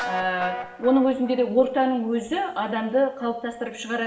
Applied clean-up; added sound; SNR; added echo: none; Guitar; 14 dB; reverberation time 0.8 s.